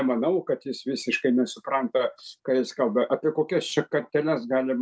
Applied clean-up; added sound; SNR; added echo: none; none; none; none.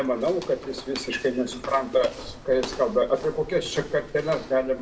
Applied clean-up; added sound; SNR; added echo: none; Walk, footsteps; 15 dB; reverberation time 0.9 s.